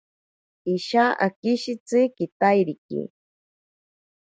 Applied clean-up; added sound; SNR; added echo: none; none; none; none.